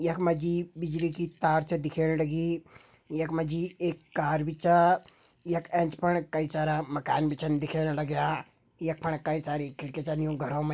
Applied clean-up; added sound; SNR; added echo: none; Bell; 5 dB; none.